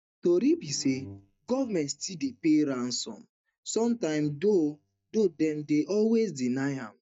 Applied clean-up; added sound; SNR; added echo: neural mask model DeepFilterNet 3.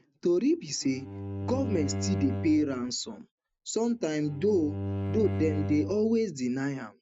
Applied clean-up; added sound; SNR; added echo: neural mask model RNNoise.